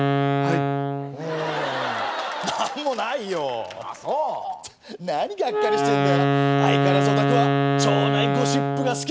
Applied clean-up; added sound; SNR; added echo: none; Wind instrument, woodwind instrument; -3 dB; none.